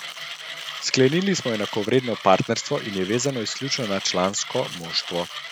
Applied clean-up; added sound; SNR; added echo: none; Mechanisms; 11 dB; none.